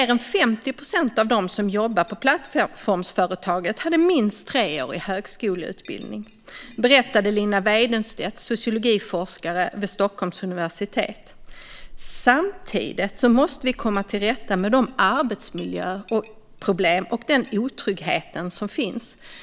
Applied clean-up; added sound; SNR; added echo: none; Chink, clink; 20 dB; none.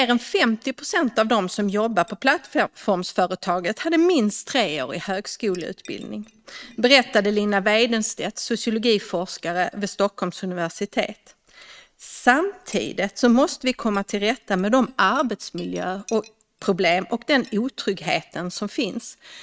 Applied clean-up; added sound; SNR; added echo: neural mask model RNNoise.